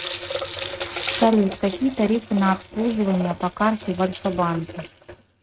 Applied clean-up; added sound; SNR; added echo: neural mask model RNNoise.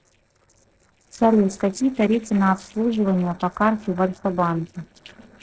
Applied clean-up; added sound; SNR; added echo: neural separator model SepFormer DNS4.